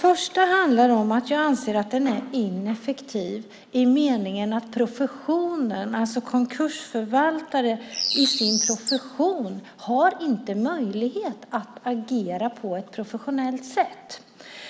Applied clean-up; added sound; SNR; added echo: none; Bird; 2 dB; none.